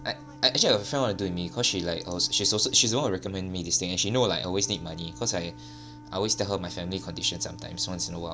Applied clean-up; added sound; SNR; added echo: none; Fixed-wing aircraft, airplane + Wind instrument, woodwind instrument; 16 dB; none.